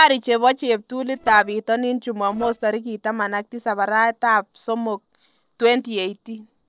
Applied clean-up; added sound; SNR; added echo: neural separator model SepFormer DNS4.